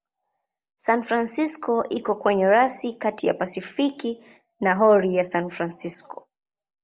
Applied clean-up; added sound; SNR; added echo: none; none; none; none.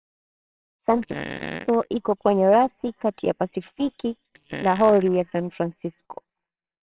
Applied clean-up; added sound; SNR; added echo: neural separator model SepFormer WHAMR!.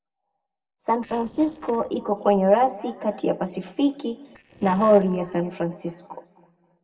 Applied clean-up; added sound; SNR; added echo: neural separator model SepFormer DNS4.